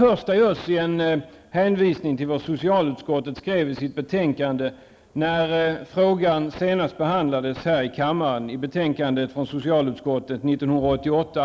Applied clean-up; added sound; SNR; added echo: none; none; none; none.